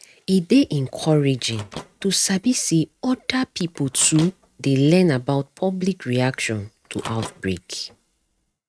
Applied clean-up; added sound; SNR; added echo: neural mask model RNNoise.